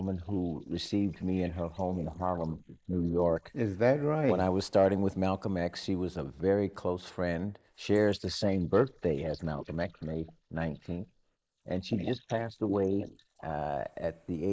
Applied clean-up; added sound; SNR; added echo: neural mask model Resemble Enhance denoiser.